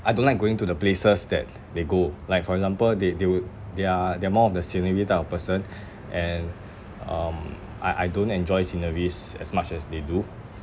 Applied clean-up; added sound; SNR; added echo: none; none; none; none.